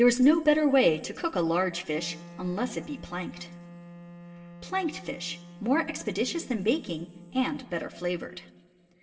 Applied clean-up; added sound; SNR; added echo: none; Wind instrument, woodwind instrument; 19 dB; reverberation time 1.6 s.